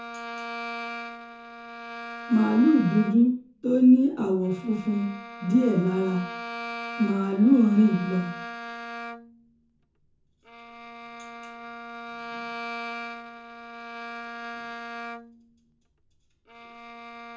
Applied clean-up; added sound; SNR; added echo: none; Bowed string instrument; 12 dB; reverberation time 0.6 s.